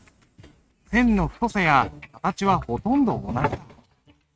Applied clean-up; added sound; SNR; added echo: neural mask model RNNoise.